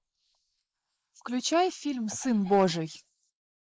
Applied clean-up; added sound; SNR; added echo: neural mask model Resemble Enhance denoiser.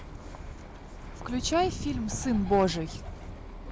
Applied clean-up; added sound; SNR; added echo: none; Bird; 10 dB; none.